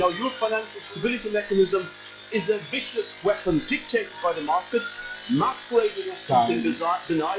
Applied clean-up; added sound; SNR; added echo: classical method log-MMSE.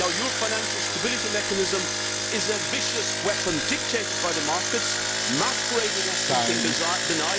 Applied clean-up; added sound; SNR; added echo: none; Engine; -2 dB; none.